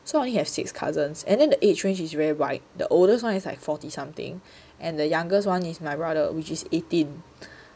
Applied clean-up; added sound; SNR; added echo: none; none; none; none.